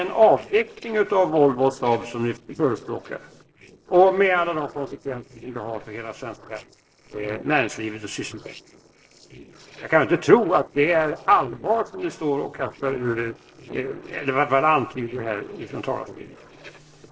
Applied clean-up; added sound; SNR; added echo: neural separator model SepFormer DNS4.